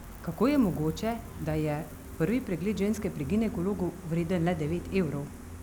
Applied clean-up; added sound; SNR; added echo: none; Gull, seagull; 12 dB; none.